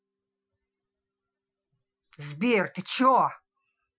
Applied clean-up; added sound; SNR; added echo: classical method Wiener filter.